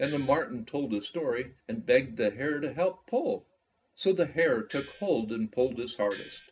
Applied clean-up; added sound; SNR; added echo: none; Gong; 16 dB; reverberation time 0.3 s.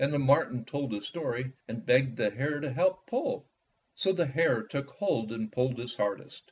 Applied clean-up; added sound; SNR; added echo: none; none; none; none.